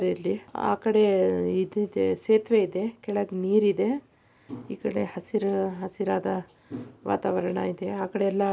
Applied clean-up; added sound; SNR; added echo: none; none; none; none.